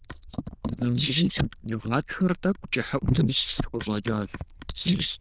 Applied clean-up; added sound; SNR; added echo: neural diffusion model UNIVERSE++.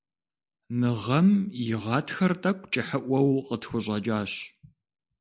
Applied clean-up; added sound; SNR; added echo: none; none; none; none.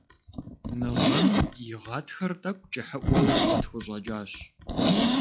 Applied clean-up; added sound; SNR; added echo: classical method log-MMSE.